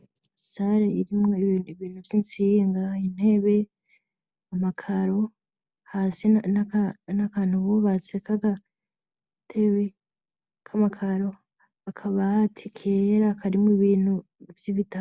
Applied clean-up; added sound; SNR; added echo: none; none; none; none.